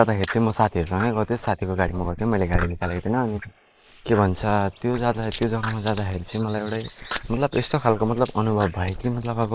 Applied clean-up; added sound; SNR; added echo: neural mask model Resemble Enhance denoiser.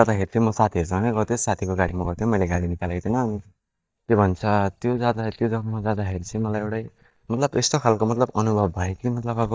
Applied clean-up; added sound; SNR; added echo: neural mask model DeepFilterNet 3.